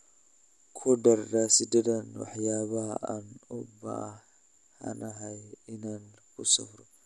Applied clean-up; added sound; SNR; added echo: none; none; none; none.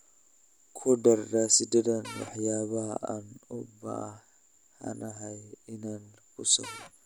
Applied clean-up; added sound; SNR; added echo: none; Cupboard open or close / Door; 14 dB; none.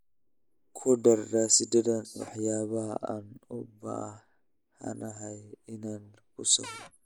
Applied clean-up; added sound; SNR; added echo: neural mask model Resemble Enhance denoiser.